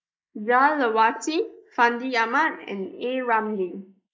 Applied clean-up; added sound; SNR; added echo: neural mask model Resemble Enhance denoiser.